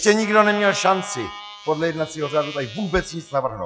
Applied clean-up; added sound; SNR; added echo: classical method log-MMSE.